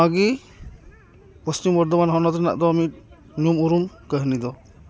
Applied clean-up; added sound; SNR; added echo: none; none; none; none.